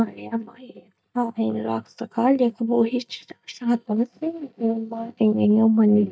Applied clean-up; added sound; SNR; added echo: neural mask model DeepFilterNet 3.